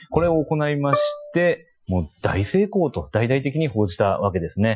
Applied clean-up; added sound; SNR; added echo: classical method Wiener filter.